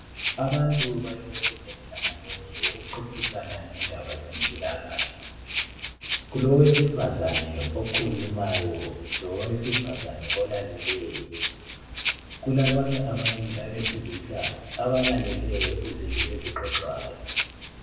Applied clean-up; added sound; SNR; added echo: none; Rattle (instrument); 2 dB; reverberation time 0.8 s.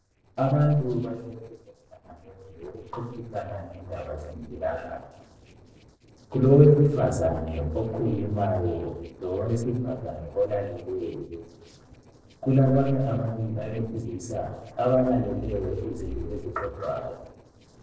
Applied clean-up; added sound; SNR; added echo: neural separator model SepFormer DNS4.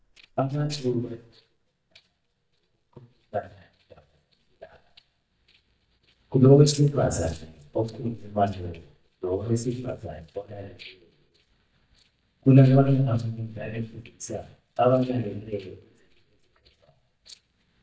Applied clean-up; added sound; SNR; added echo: neural mask model DeepFilterNet 3.